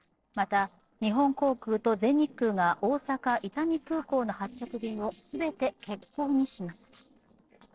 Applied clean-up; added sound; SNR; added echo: neural separator model SepFormer DNS4.